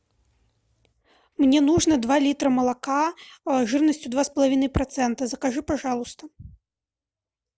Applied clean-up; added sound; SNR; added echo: none; none; none; none.